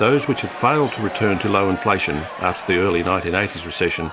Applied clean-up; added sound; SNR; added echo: none; Crowd; 12 dB; none.